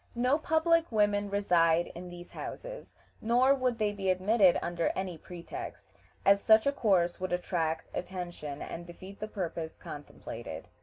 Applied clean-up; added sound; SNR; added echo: none; none; none; none.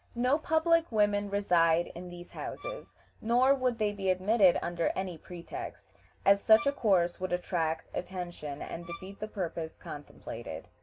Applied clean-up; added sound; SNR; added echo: none; Bowed string instrument; 16 dB; none.